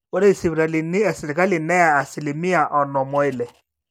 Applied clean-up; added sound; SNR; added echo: none; none; none; none.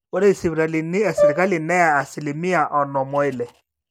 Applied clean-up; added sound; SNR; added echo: none; Brass instrument; 3 dB; none.